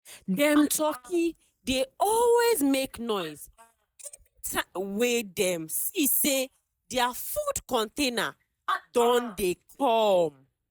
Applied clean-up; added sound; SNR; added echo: neural mask model DeepFilterNet 3.